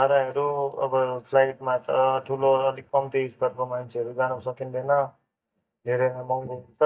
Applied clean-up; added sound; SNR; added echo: neural mask model DeepFilterNet 3.